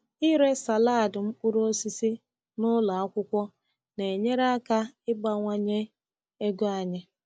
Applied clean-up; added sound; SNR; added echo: none; none; none; none.